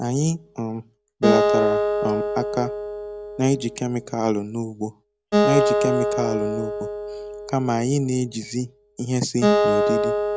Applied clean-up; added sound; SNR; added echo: none; Acoustic guitar; -2 dB; none.